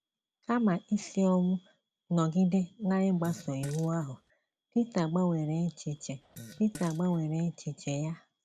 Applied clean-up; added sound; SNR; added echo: none; Fart; 19 dB; none.